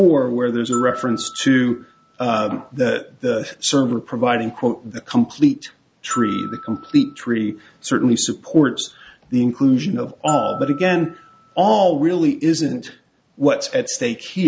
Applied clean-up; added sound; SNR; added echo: none; Glockenspiel; 15 dB; none.